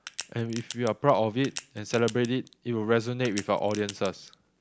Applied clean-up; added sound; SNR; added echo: none; Crack; 15 dB; none.